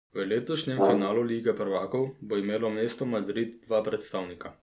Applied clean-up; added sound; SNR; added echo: none; Brass instrument; 0 dB; none.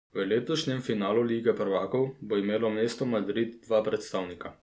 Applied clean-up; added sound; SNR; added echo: none; none; none; none.